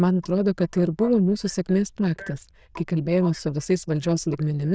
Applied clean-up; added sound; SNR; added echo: neural diffusion model UNIVERSE++.